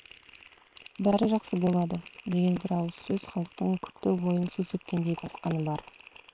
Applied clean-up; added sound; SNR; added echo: neural separator model SepFormer WHAM!.